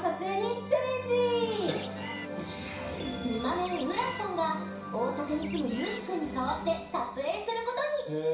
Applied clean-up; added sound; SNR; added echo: none; Bird; 13 dB; reverberation time 0.6 s.